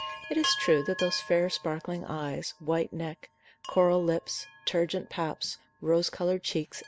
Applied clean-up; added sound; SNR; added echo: none; Chime; 13 dB; none.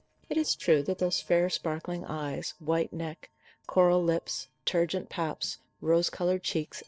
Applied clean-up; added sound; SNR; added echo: neural separator model SepFormer DNS4.